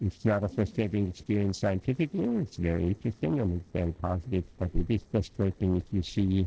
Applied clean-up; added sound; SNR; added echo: neural separator model SepFormer DNS4.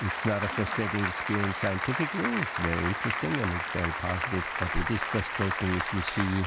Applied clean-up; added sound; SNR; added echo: none; Applause; 1 dB; none.